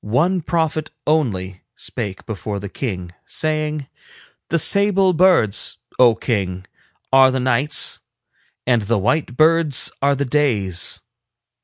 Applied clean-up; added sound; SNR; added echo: none; none; none; none.